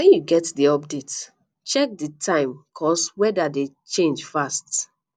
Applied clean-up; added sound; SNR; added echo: none; none; none; none.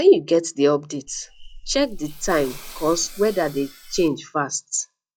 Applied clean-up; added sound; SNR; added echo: classical method log-MMSE.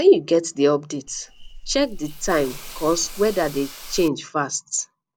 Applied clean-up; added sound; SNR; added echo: none; Hiss / Insect; 12 dB; none.